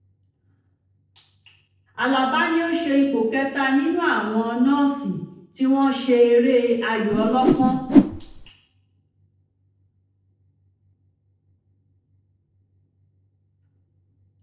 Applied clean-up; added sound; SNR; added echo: neural separator model SepFormer DNS4.